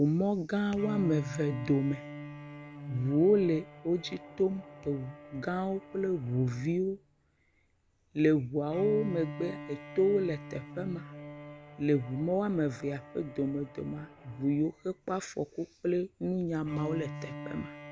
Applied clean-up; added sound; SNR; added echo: none; Bowed string instrument; 13 dB; none.